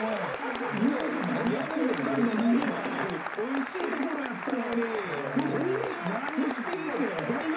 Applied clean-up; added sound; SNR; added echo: none; Applause; 6 dB; reverberation time 0.3 s.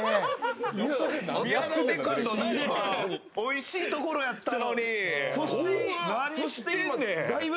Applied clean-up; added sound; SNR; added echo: none; none; none; none.